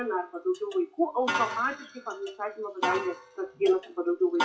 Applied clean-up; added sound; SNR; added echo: classical method WPE with log-MMSE.